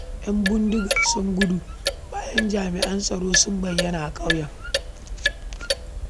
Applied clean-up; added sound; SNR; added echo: none; Clock; 3 dB; none.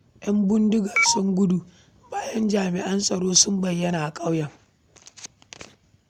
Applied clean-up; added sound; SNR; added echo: none; none; none; none.